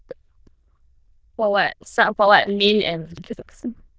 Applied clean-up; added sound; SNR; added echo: neural diffusion model UNIVERSE++.